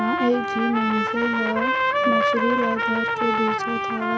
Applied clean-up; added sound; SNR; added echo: none; Trumpet; -2 dB; none.